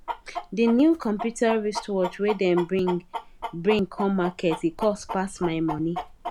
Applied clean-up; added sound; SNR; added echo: none; Chicken, rooster; 11 dB; none.